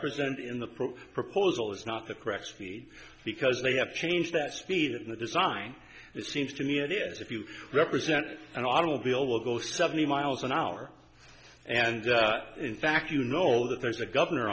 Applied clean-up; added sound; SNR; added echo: none; none; none; none.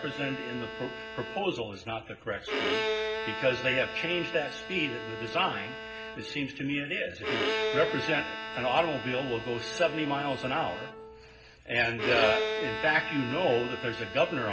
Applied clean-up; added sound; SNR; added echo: none; Bowed string instrument; 5 dB; reverberation time 0.4 s.